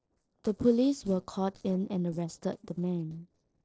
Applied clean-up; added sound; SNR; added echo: neural separator model SepFormer DNS4.